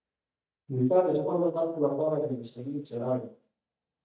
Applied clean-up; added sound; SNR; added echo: neural mask model DeepFilterNet 3.